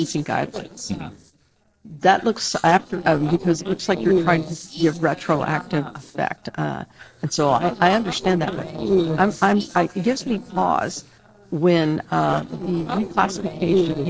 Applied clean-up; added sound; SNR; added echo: neural separator model SepFormer DNS4.